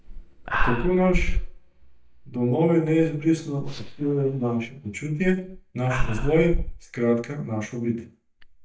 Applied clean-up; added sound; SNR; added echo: neural mask model DeepFilterNet 3.